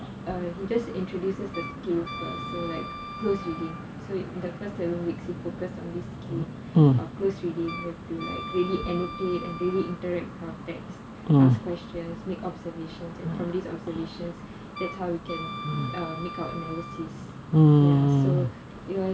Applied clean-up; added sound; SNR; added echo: none; Wind instrument, woodwind instrument; 12 dB; none.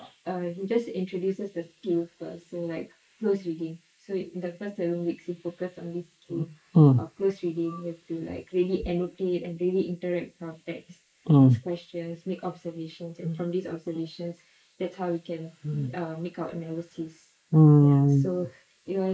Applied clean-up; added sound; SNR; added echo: neural mask model Resemble Enhance denoiser.